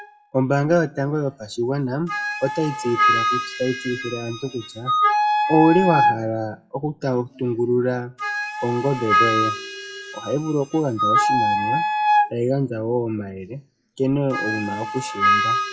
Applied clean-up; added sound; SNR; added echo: classical method WPE with log-MMSE.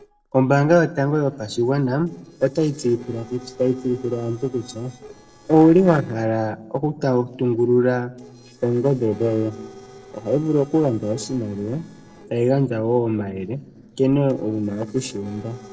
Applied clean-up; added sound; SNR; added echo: neural separator model SepFormer DNS4.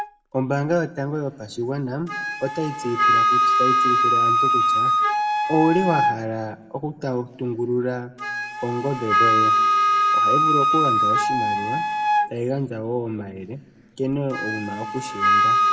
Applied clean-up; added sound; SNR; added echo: none; Wind instrument, woodwind instrument; -5 dB; reverberation time 1.2 s.